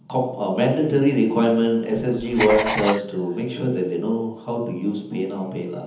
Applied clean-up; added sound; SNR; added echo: none; Writing; 10 dB; reverberation time 1.3 s.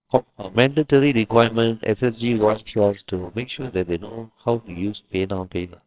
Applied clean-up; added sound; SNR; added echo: neural separator model SepFormer WHAMR!.